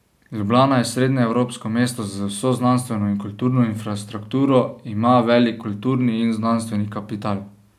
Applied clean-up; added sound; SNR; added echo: none; none; none; none.